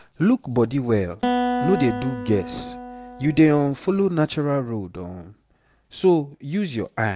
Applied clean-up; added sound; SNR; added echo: none; Acoustic guitar; 6 dB; none.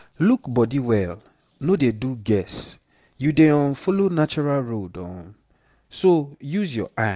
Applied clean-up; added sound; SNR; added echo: none; none; none; none.